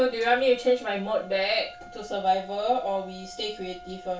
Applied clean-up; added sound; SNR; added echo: none; Trumpet; 19 dB; reverberation time 0.2 s.